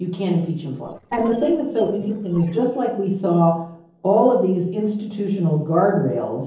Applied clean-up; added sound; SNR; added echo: neural separator model SepFormer DNS4.